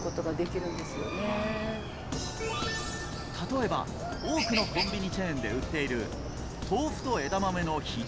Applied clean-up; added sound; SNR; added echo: none; Chicken, rooster; 4 dB; none.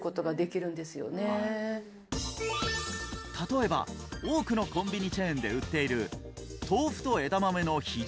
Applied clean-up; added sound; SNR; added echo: none; none; none; none.